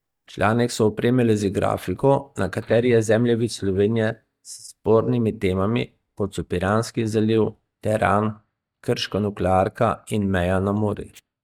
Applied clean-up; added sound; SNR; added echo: neural mask model DeepFilterNet 3.